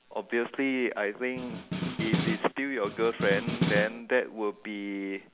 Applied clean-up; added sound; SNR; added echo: none; Snare drum; 2 dB; none.